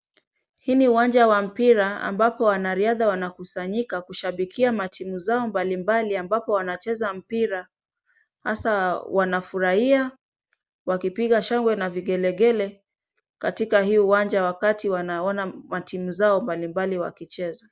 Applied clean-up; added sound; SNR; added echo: none; none; none; none.